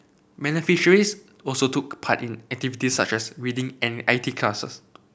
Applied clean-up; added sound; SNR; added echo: none; none; none; none.